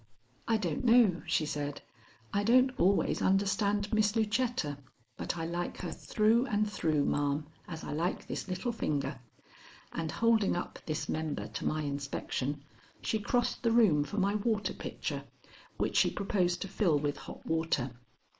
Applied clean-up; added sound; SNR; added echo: neural mask model Resemble Enhance denoiser.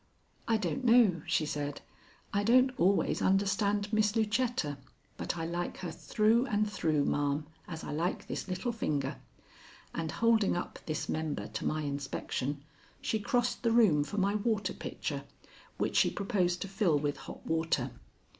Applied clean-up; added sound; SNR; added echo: none; none; none; none.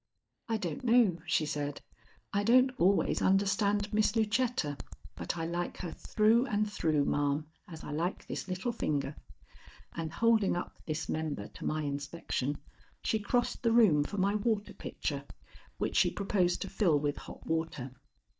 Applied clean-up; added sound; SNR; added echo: neural mask model DeepFilterNet 3.